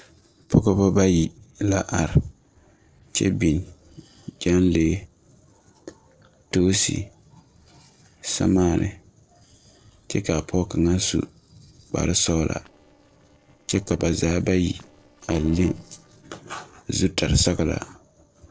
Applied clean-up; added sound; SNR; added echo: neural separator model SepFormer DNS4.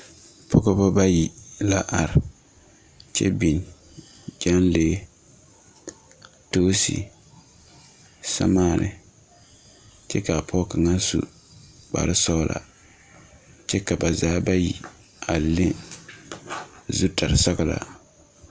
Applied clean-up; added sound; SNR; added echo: none; none; none; none.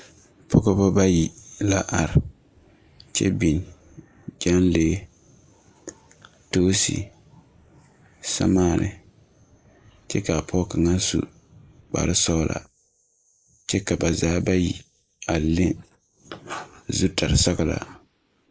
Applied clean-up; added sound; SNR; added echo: neural mask model Resemble Enhance denoiser.